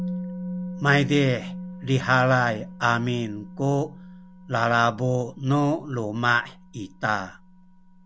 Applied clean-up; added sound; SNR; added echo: none; Musical instrument; 13 dB; none.